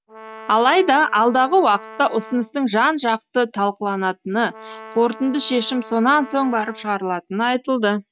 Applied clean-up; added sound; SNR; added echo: none; Brass instrument; 19 dB; none.